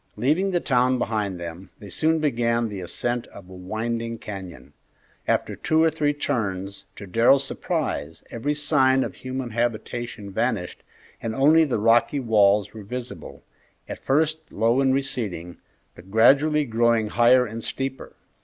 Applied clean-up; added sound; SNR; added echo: none; none; none; none.